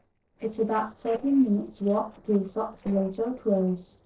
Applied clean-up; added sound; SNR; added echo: neural separator model SepFormer DNS4.